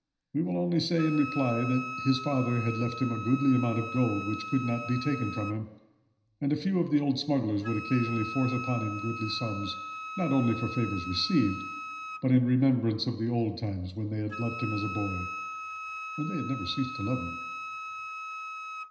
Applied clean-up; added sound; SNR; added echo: none; Wind instrument, woodwind instrument; 10 dB; reverberation time 0.9 s.